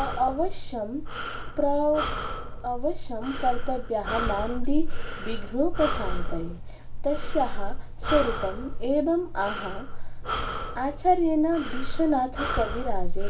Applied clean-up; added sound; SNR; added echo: none; Breathing; -1 dB; reverberation time 0.2 s.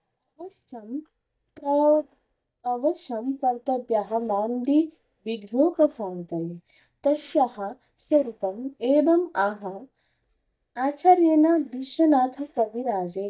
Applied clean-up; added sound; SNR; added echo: neural mask model DeepFilterNet 3.